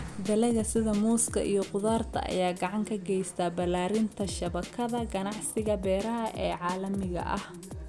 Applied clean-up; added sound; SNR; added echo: none; Drum kit; 12 dB; none.